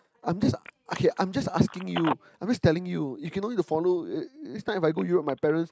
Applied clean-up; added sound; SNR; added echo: neural mask model RNNoise.